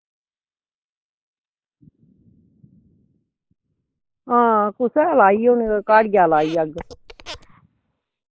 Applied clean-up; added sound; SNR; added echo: neural mask model Resemble Enhance denoiser.